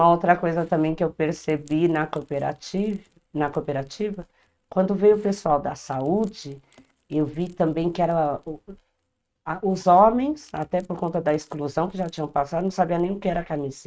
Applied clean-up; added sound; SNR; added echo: neural mask model RNNoise.